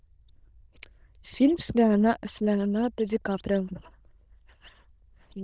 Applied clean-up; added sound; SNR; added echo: neural diffusion model UNIVERSE++.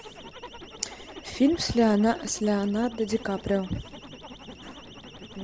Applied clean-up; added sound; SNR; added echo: none; Siren + Zipper (clothing); 17 dB; none.